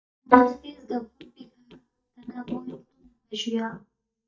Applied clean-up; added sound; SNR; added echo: neural mask model DeepFilterNet 3.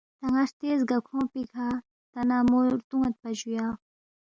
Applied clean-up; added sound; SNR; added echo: none; none; none; none.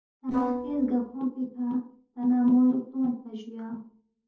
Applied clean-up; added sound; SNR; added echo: neural separator model SepFormer DNS4.